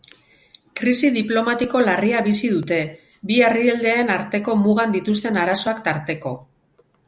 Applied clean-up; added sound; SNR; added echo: none; none; none; none.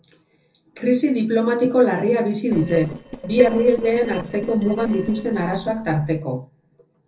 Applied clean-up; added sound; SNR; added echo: neural separator model SepFormer DNS4.